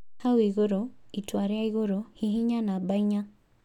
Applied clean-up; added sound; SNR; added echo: none; none; none; none.